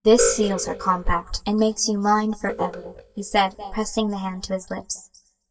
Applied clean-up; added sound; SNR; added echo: neural mask model DeepFilterNet 3.